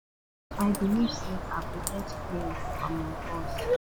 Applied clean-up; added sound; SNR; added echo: none; Bird; 1 dB; none.